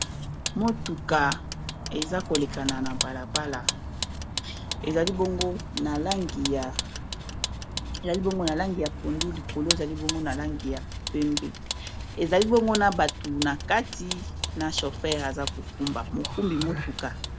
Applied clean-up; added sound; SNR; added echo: none; Vehicle; 4 dB; none.